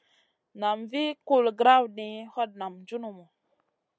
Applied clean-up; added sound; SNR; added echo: none; none; none; none.